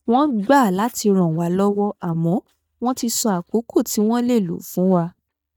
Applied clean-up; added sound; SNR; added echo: neural mask model DeepFilterNet 3.